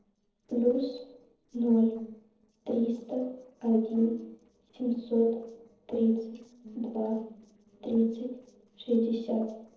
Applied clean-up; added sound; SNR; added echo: neural separator model SepFormer DNS4.